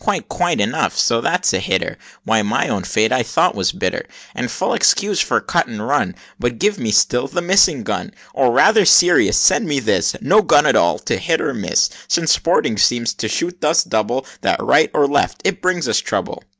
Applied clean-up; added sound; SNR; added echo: none; none; none; none.